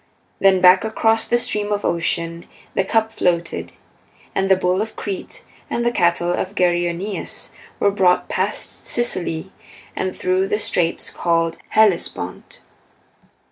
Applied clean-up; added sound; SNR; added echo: none; none; none; none.